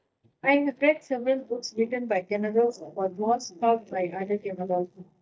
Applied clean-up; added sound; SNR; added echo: neural mask model DeepFilterNet 3.